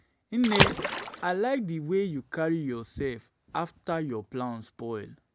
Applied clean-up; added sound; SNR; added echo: none; Water / Splash, splatter; -1 dB; none.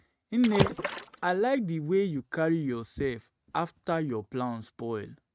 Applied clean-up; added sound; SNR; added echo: neural mask model RNNoise.